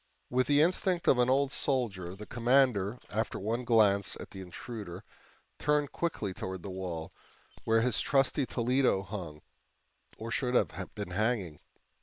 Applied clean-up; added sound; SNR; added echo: neural separator model SepFormer WHAM!.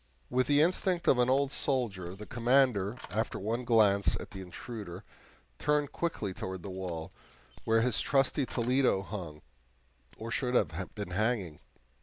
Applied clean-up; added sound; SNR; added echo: none; Keys jangling; 19 dB; none.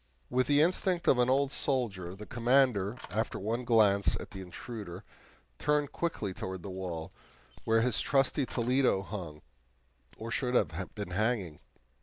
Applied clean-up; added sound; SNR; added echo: neural separator model SepFormer DNS4.